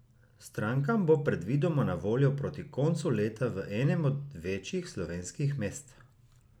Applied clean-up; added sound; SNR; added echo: none; none; none; none.